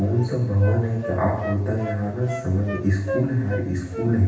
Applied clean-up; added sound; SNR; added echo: none; Wind instrument, woodwind instrument; 11 dB; reverberation time 0.9 s.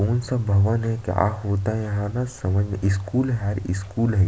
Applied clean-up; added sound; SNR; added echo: none; none; none; none.